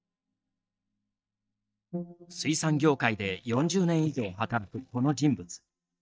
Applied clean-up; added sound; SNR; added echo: neural mask model DeepFilterNet 3.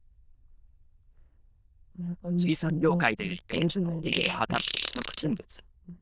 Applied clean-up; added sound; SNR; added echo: neural diffusion model UNIVERSE++.